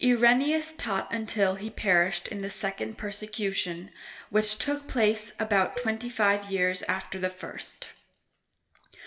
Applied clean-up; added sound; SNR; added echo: none; Cowbell; 15 dB; reverberation time 0.7 s.